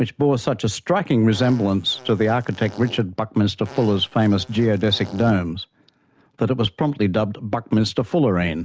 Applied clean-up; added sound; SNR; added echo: none; Fart; 20 dB; none.